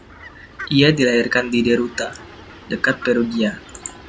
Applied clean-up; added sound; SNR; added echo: none; Fowl; 18 dB; none.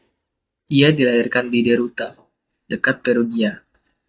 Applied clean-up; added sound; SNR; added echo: neural mask model DeepFilterNet 3.